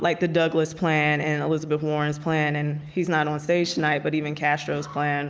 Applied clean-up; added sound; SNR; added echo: none; none; none; none.